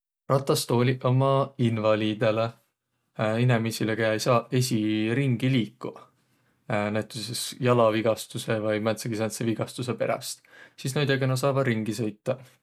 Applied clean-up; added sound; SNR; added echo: none; none; none; none.